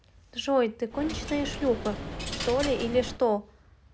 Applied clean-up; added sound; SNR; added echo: none; Coin (dropping); 6 dB; none.